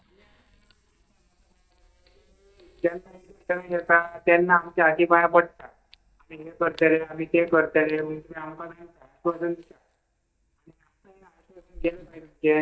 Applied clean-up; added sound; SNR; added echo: neural mask model DeepFilterNet 3.